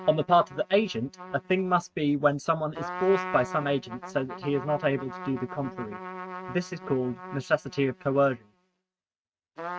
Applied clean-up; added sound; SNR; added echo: neural mask model RNNoise.